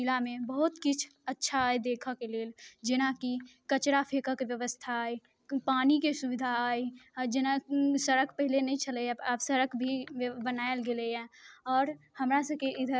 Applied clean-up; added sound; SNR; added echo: none; none; none; none.